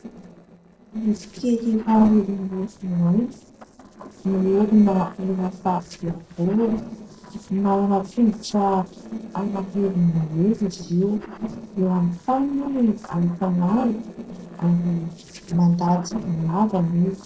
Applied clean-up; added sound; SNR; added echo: neural separator model SepFormer DNS4.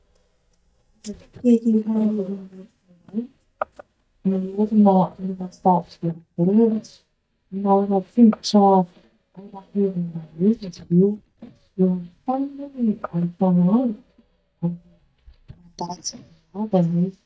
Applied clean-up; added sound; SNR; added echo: neural mask model DeepFilterNet 3.